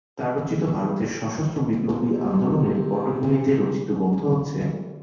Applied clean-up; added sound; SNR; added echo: neural separator model SepFormer DNS4.